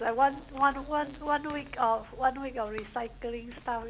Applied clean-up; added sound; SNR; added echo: none; Crack / Crackle; 18 dB; none.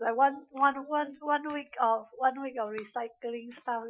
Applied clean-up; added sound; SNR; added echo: classical method Wiener filter.